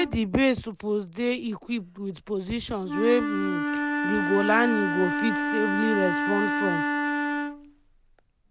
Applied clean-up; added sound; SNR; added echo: none; Wind instrument, woodwind instrument; 1 dB; none.